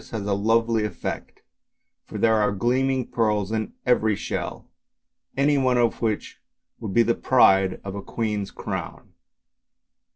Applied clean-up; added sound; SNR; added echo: none; none; none; none.